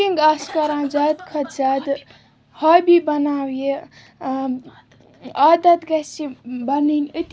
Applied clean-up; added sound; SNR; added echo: none; Cough; 19 dB; none.